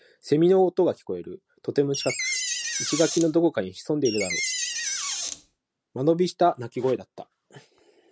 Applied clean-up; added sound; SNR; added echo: none; Door; 4 dB; none.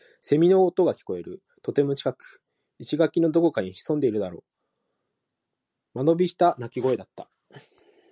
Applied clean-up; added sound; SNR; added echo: none; none; none; none.